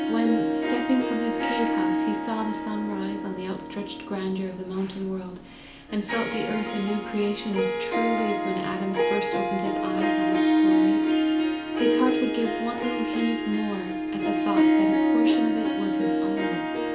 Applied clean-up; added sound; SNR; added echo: none; Harp; -5 dB; reverberation time 0.4 s.